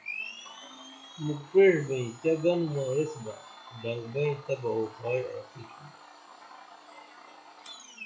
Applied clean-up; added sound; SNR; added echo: classical method log-MMSE.